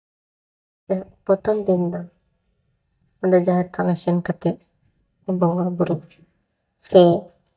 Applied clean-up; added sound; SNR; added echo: neural mask model DeepFilterNet 3.